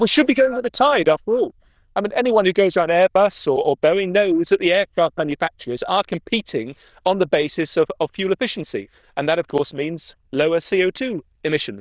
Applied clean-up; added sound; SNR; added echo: neural diffusion model UNIVERSE++.